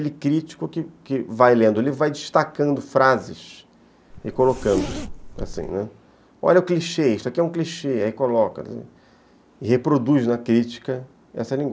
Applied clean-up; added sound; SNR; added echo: none; Zipper (clothing); 9 dB; none.